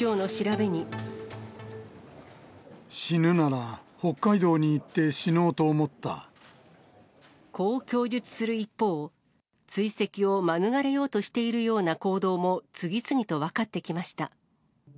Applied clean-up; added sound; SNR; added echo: none; none; none; none.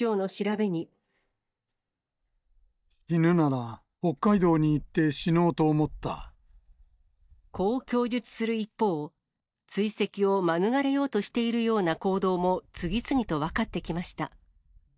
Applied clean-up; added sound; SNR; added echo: neural mask model DeepFilterNet 3.